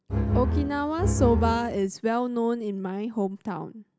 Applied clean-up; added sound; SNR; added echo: none; Bowed string instrument; -1 dB; none.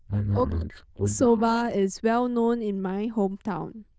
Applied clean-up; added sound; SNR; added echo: neural diffusion model UNIVERSE++.